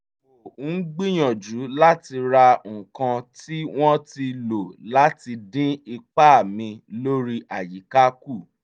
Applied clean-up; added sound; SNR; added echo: none; none; none; none.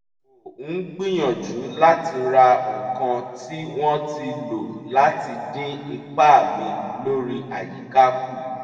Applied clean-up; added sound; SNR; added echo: none; none; none; reverberation time 1.9 s.